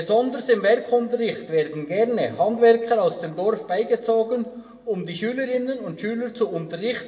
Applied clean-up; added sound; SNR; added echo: none; none; none; reverberation time 0.7 s.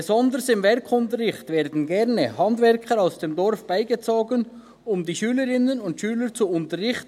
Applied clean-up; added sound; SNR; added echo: none; none; none; none.